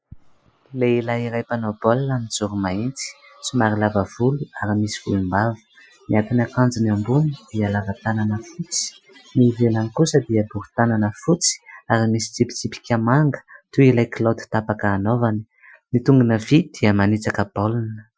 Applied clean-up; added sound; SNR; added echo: classical method Wiener filter.